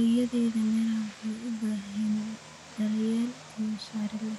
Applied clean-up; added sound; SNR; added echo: none; Vehicle; 18 dB; none.